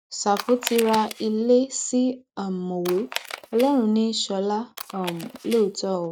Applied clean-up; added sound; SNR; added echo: neural mask model RNNoise.